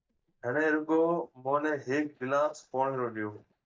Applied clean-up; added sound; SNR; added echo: neural mask model DeepFilterNet 3.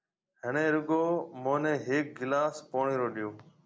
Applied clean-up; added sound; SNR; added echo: none; none; none; none.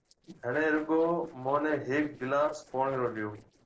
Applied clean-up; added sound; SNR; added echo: neural separator model SepFormer DNS4.